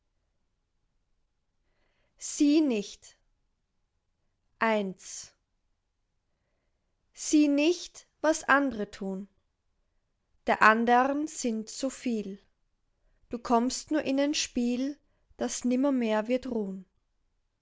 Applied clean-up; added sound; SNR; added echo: none; none; none; none.